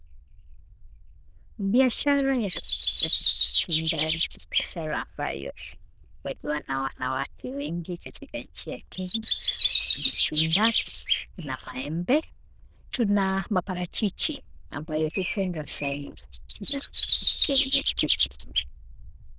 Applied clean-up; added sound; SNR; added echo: neural diffusion model UNIVERSE++.